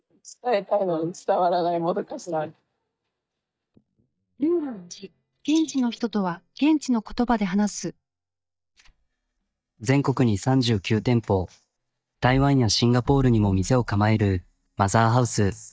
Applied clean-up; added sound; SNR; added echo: neural mask model DeepFilterNet 3.